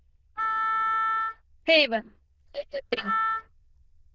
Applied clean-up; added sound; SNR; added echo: neural diffusion model UNIVERSE++.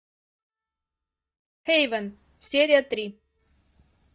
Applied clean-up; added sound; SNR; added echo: neural mask model DeepFilterNet 3.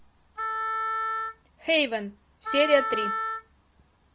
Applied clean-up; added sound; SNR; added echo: none; Wind instrument, woodwind instrument; 3 dB; none.